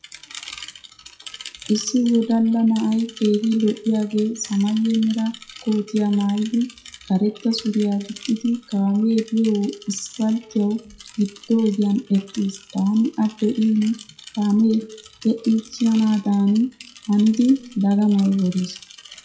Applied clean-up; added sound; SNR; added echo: classical method WPE with log-MMSE.